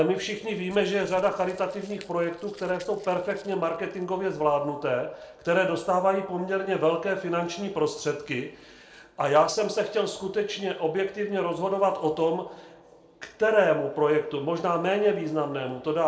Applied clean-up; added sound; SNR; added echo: neural separator model SepFormer DNS4.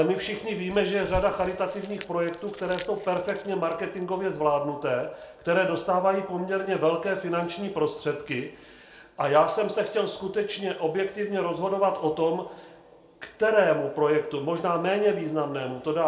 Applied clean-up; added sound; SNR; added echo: none; Crumpling, crinkling / Crushing; 16 dB; reverberation time 0.4 s.